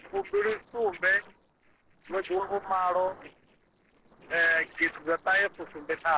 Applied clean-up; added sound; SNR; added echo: neural separator model SepFormer DNS4.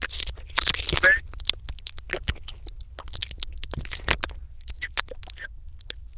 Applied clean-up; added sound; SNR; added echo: neural diffusion model UNIVERSE++.